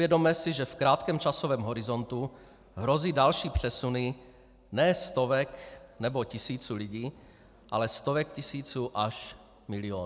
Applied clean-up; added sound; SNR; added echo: none; none; none; none.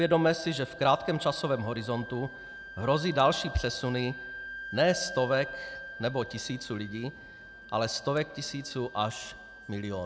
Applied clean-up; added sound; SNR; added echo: none; Wind instrument, woodwind instrument; 14 dB; none.